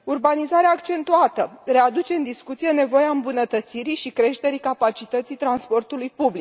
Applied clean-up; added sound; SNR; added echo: none; none; none; none.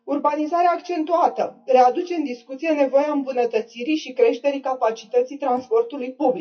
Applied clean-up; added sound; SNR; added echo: classical method WPE with log-MMSE.